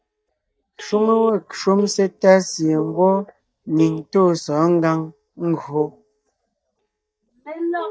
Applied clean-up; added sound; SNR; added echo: neural mask model DeepFilterNet 3.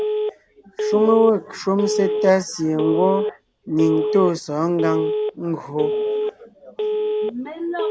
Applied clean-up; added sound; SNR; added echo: none; Telephone; 3 dB; none.